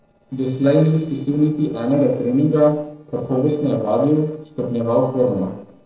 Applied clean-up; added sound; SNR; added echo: neural separator model SepFormer DNS4.